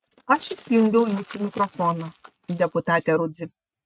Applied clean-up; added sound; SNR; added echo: neural mask model RNNoise.